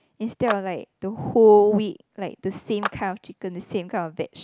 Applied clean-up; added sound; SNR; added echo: none; Clapping; 14 dB; none.